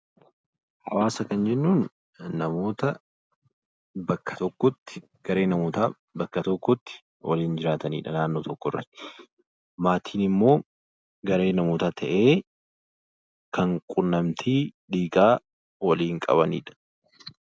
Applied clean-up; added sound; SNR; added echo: none; none; none; none.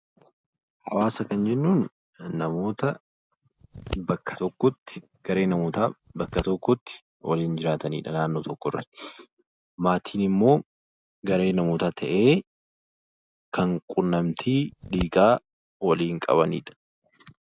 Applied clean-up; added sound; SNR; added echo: none; Scissors; 12 dB; none.